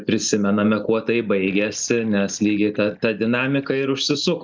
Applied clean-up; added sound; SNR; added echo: neural mask model DeepFilterNet 3.